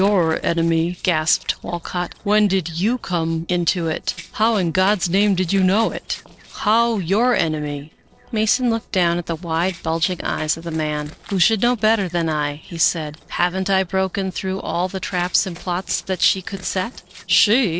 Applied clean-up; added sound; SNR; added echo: neural separator model SepFormer DNS4.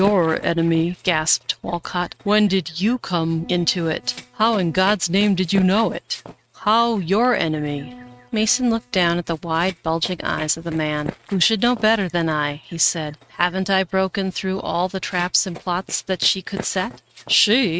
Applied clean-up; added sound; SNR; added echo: neural mask model RNNoise.